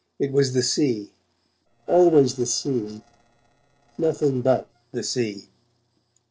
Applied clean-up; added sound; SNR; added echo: neural separator model SepFormer DNS4.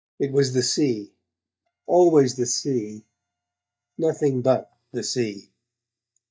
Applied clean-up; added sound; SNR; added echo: neural mask model DeepFilterNet 3.